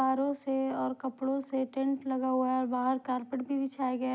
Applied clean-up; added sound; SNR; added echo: none; none; none; none.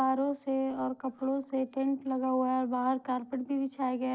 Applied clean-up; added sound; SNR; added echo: neural separator model SepFormer DNS4.